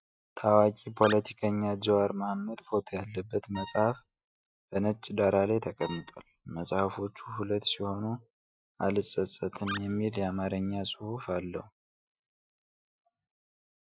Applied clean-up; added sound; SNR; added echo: neural mask model RNNoise.